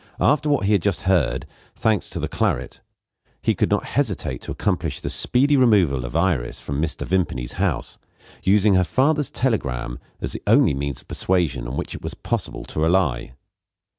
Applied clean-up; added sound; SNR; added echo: none; none; none; none.